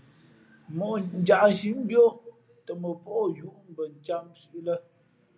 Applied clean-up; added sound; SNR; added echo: none; none; none; none.